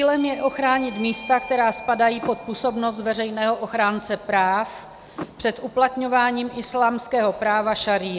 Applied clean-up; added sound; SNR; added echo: none; Bell / Doorbell + Door / Car; 19 dB; none.